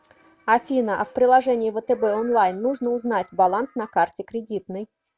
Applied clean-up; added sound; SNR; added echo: none; none; none; none.